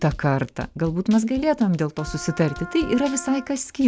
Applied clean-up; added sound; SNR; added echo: none; Drum kit + Wind instrument, woodwind instrument; 16 dB; none.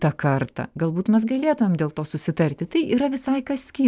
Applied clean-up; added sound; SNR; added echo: none; none; none; none.